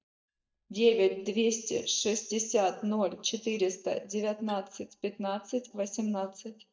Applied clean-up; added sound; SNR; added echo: neural mask model DeepFilterNet 3.